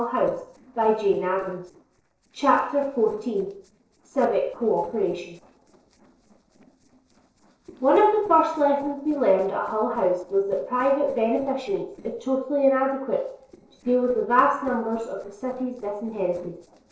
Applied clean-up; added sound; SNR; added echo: neural separator model SepFormer DNS4.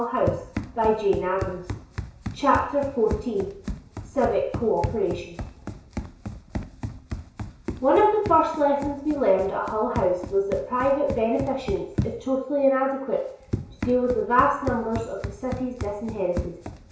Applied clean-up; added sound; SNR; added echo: none; Run; 9 dB; reverberation time 0.6 s.